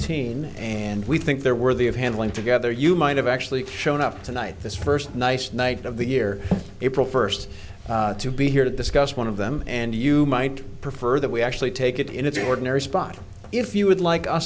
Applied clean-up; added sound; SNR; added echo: none; none; none; none.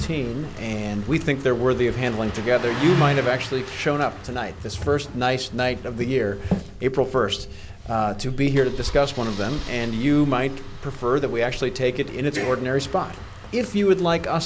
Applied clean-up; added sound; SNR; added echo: none; Engine starting; 13 dB; none.